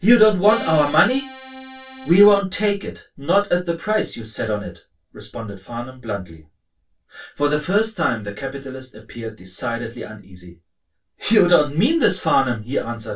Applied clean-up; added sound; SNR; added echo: none; Accordion; 13 dB; reverberation time 0.2 s.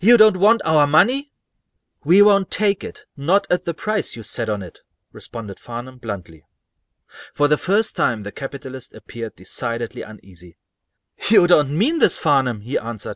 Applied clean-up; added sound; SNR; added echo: none; none; none; none.